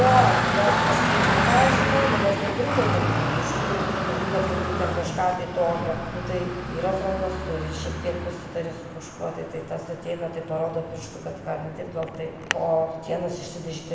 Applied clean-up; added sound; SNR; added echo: none; Traffic noise, roadway noise; -1 dB; reverberation time 1.1 s.